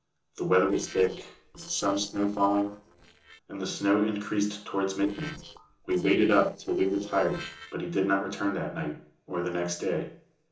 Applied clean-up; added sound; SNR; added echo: neural separator model SepFormer DNS4.